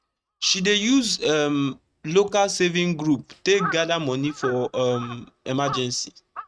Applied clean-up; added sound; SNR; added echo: neural mask model RNNoise.